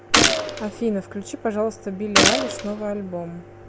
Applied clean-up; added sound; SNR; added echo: none; Gunshot, gunfire; -5 dB; none.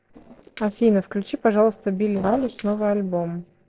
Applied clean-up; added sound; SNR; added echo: neural separator model SepFormer DNS4.